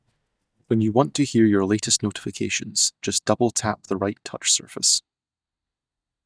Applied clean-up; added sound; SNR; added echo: neural mask model DeepFilterNet 3.